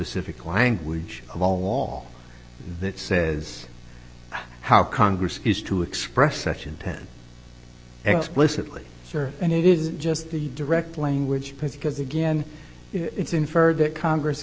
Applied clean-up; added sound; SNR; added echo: none; none; none; none.